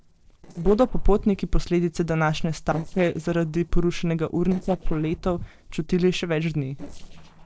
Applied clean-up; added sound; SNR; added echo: neural separator model SepFormer DNS4.